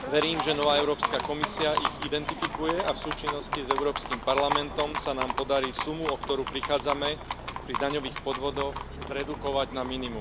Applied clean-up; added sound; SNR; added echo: none; Livestock, farm animals, working animals; 3 dB; none.